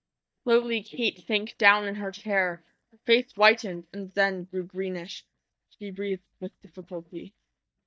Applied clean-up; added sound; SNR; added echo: neural mask model DeepFilterNet 3.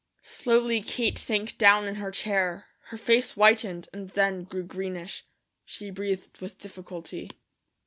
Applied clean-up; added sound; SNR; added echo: none; none; none; none.